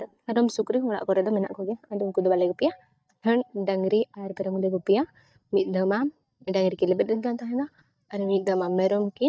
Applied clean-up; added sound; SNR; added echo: neural mask model DeepFilterNet 3.